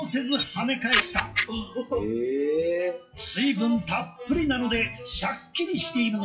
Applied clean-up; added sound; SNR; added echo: classical method WPE with log-MMSE.